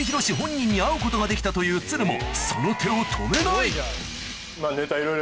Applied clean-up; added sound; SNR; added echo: none; Coin (dropping); 16 dB; none.